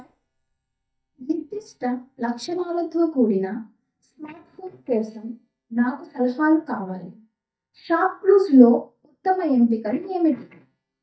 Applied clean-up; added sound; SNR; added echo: neural mask model DeepFilterNet 3.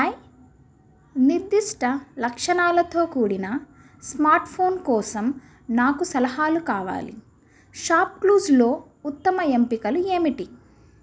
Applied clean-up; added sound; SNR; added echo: none; none; none; none.